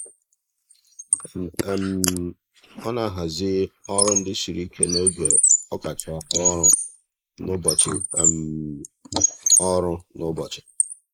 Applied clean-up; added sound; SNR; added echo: neural mask model Resemble Enhance denoiser.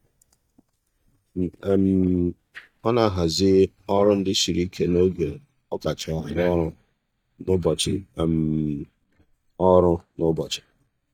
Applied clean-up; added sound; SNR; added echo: neural mask model DeepFilterNet 3.